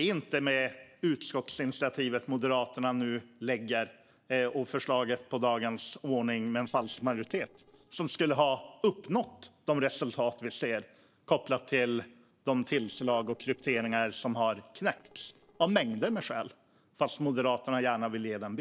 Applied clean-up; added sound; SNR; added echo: neural separator model SepFormer DNS4.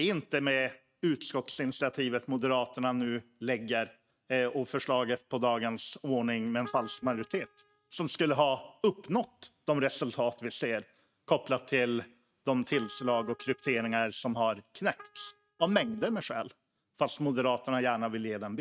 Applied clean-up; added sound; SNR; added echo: neural mask model RNNoise.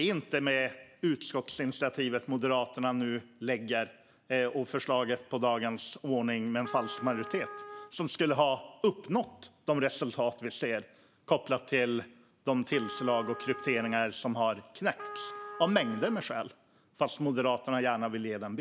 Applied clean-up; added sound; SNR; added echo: none; Trumpet; 13 dB; none.